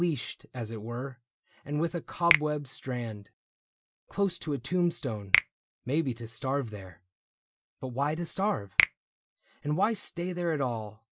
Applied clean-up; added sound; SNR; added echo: none; Finger snapping; 3 dB; none.